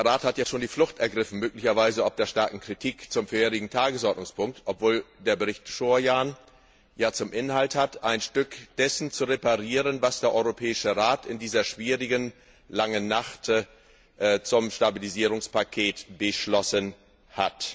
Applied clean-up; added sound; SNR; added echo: none; none; none; none.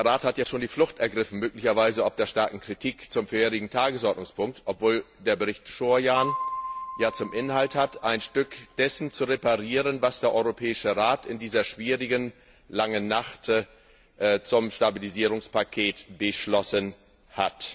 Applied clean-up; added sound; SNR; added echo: none; Piano; 10 dB; none.